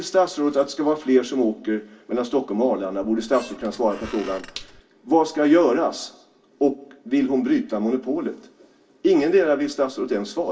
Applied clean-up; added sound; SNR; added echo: none; Squeak; 19 dB; reverberation time 0.2 s.